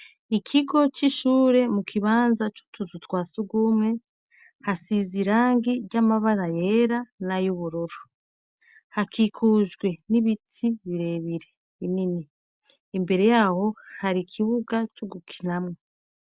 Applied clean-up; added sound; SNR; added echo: none; none; none; none.